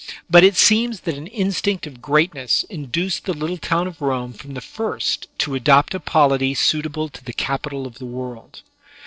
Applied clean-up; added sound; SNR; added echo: neural separator model SepFormer DNS4.